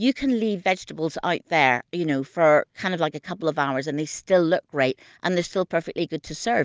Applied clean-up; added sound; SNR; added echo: none; none; none; none.